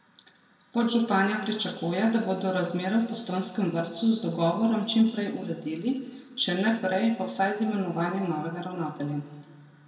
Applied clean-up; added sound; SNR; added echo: none; none; none; reverberation time 1.4 s.